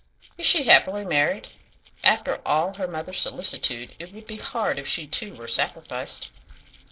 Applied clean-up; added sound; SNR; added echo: neural separator model SepFormer DNS4.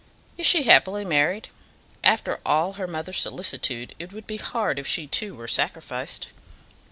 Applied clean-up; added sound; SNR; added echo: none; none; none; none.